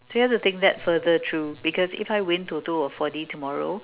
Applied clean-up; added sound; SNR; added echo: none; none; none; none.